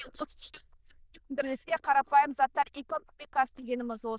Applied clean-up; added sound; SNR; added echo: neural diffusion model UNIVERSE++.